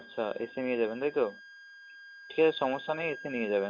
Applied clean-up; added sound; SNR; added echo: none; Wind instrument, woodwind instrument; 17 dB; none.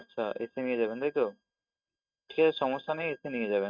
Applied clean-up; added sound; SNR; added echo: neural mask model RNNoise.